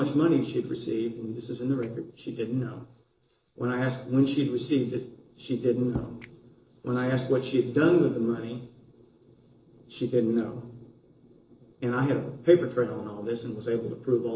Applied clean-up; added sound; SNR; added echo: neural separator model SepFormer DNS4.